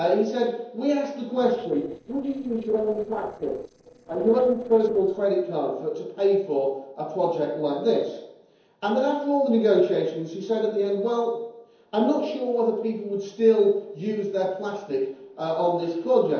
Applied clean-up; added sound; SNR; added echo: neural separator model SepFormer DNS4.